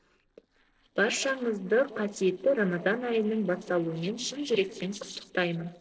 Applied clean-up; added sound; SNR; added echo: neural separator model SepFormer DNS4.